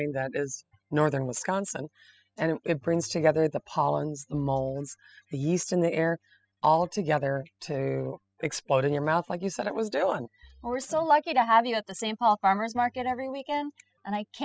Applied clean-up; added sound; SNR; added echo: classical method spectral subtraction.